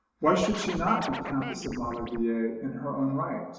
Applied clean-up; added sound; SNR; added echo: none; Scratching (performance technique); 8 dB; reverberation time 1.0 s.